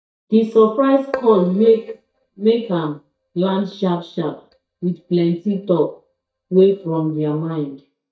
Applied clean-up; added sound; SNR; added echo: neural mask model DeepFilterNet 3.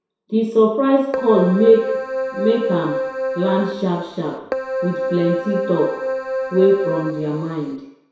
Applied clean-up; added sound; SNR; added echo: none; Keyboard (musical); 5 dB; reverberation time 0.7 s.